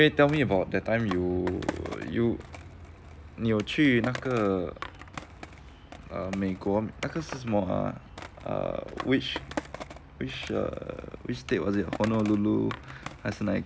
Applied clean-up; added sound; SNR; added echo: none; Skateboard; 14 dB; none.